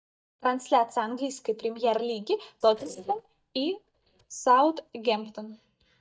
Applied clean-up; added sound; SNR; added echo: neural mask model DeepFilterNet 3.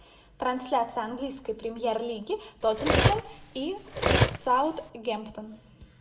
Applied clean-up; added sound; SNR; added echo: none; Cutlery, silverware; -4 dB; reverberation time 0.6 s.